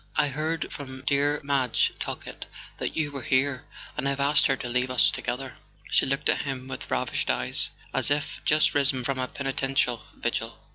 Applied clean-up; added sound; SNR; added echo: none; none; none; none.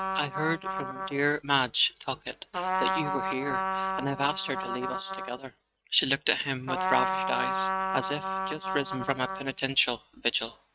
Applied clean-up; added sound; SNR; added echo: neural mask model RNNoise.